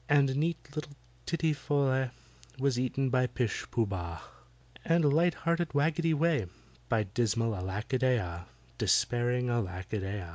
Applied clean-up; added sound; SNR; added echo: none; none; none; none.